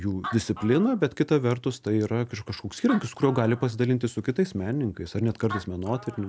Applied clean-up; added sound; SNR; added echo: none; Animal; 17 dB; none.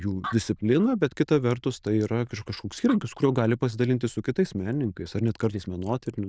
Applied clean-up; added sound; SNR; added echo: neural diffusion model UNIVERSE++.